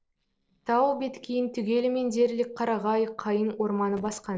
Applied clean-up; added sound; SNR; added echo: neural separator model SepFormer DNS4.